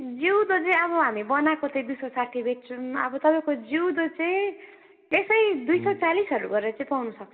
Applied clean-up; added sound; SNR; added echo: none; Brass instrument; 16 dB; reverberation time 1.2 s.